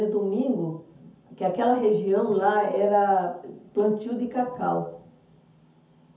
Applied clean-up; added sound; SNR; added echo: none; none; none; reverberation time 0.5 s.